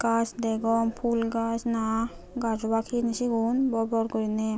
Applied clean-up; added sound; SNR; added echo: none; none; none; none.